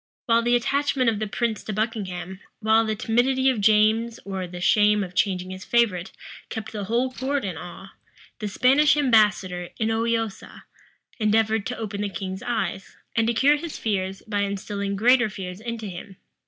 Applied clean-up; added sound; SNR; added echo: neural separator model SepFormer DNS4.